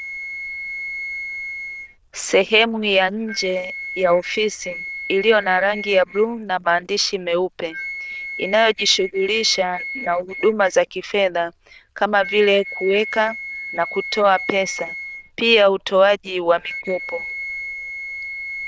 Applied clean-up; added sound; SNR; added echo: neural diffusion model UNIVERSE++.